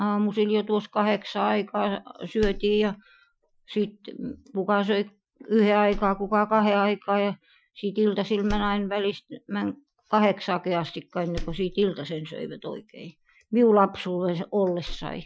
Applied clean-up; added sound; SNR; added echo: classical method Wiener filter.